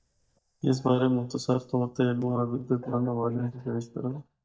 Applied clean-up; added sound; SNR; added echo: neural mask model DeepFilterNet 3.